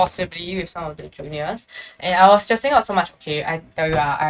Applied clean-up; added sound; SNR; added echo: neural mask model RNNoise.